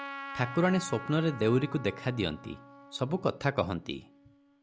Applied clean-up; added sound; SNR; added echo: none; Trumpet; 14 dB; none.